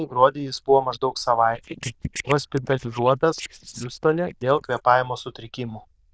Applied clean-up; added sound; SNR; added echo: neural diffusion model UNIVERSE++.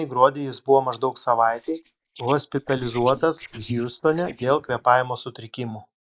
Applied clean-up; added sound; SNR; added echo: neural mask model Resemble Enhance denoiser.